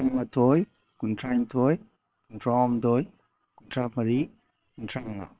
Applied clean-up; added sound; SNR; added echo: neural separator model SepFormer WHAM!.